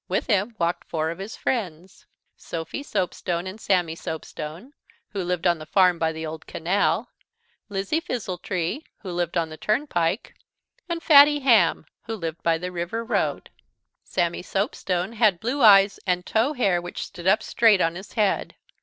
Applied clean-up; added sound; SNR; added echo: neural separator model SepFormer DNS4.